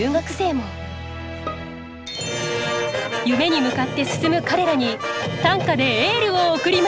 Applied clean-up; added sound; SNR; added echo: none; Bowed string instrument; 18 dB; none.